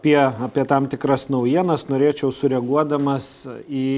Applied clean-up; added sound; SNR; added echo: none; none; none; none.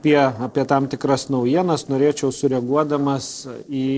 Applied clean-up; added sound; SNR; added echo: neural separator model SepFormer DNS4.